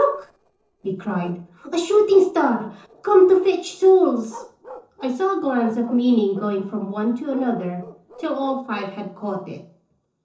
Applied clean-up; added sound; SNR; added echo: neural separator model SepFormer DNS4.